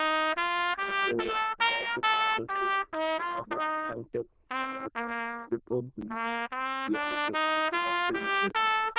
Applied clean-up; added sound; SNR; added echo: neural diffusion model UNIVERSE++.